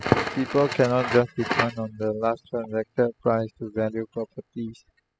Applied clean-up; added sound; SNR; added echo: classical method spectral subtraction.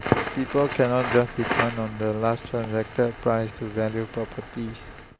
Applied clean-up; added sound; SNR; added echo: none; Crackle; 6 dB; none.